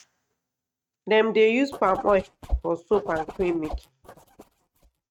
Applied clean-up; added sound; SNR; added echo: neural mask model RNNoise.